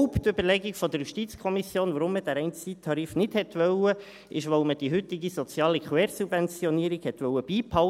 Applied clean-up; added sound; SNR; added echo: none; none; none; none.